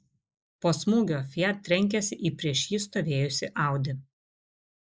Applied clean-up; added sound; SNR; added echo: neural mask model Resemble Enhance denoiser.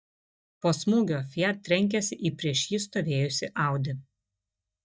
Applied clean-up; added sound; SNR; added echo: neural mask model DeepFilterNet 3.